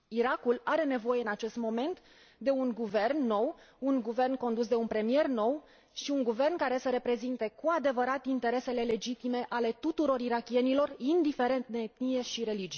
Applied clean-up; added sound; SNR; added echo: none; none; none; none.